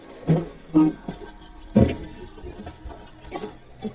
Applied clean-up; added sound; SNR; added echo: neural mask model DeepFilterNet 3.